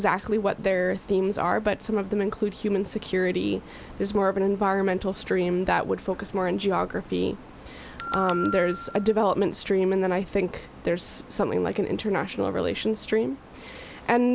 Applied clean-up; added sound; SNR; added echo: none; Bell; 10 dB; none.